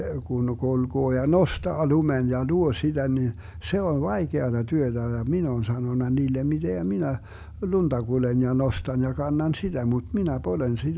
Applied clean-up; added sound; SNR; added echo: none; none; none; none.